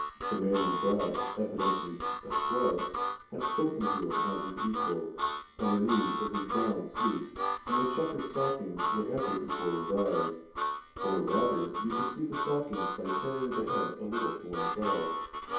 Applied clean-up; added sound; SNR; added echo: none; Harmonica; 1 dB; reverberation time 0.7 s.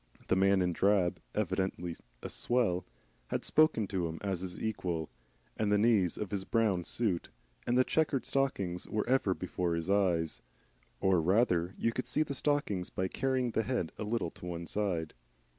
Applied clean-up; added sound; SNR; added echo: none; none; none; none.